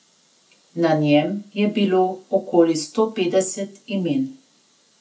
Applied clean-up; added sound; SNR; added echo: none; none; none; none.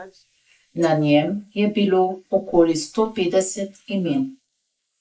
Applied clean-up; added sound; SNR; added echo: neural mask model Resemble Enhance denoiser.